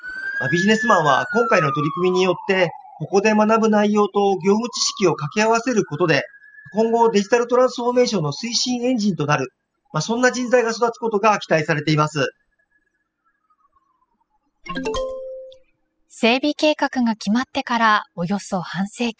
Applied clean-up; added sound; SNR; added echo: classical method spectral subtraction.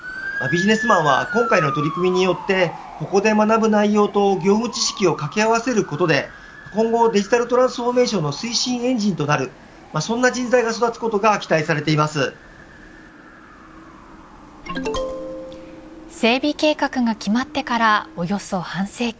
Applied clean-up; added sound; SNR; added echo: none; Motor vehicle (road) / Siren; 13 dB; none.